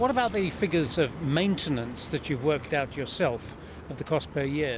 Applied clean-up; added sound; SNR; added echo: none; Sink (filling or washing); 19 dB; none.